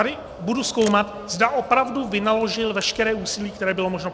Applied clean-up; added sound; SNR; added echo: none; Camera + Wind; 19 dB; none.